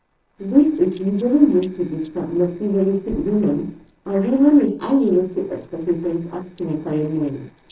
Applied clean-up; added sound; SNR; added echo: neural separator model SepFormer DNS4.